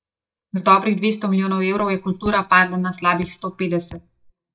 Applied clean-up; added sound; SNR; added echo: neural mask model DeepFilterNet 3.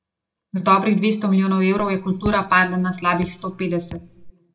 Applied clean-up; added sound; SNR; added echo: none; Raindrop / Drip; 16 dB; reverberation time 0.4 s.